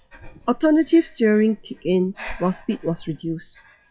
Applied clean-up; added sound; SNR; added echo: classical method WPE with log-MMSE.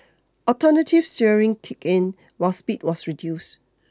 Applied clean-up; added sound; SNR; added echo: none; none; none; none.